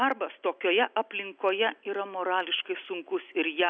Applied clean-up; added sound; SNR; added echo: none; none; none; none.